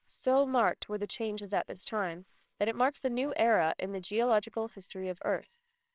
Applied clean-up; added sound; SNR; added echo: neural separator model SepFormer WHAMR!.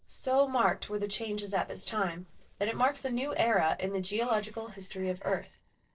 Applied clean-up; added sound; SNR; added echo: neural separator model SepFormer DNS4.